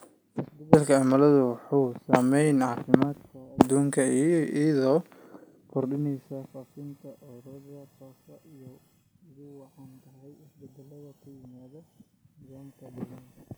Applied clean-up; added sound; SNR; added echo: none; none; none; none.